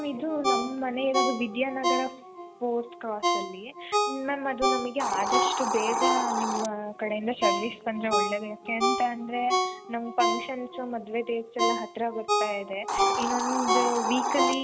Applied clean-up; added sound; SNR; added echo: none; Ringtone + Hiss; -2 dB; none.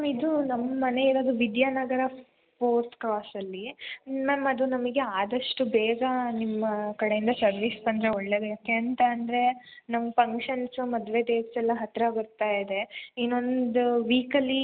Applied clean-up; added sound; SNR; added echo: none; none; none; none.